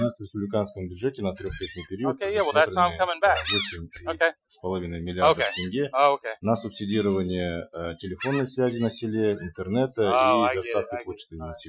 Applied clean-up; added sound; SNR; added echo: classical method Wiener filter.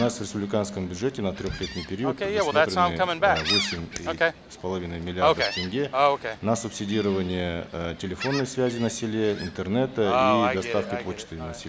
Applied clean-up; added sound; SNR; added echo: none; Gull, seagull; 0 dB; none.